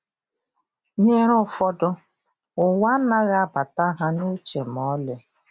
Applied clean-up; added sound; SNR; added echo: none; none; none; none.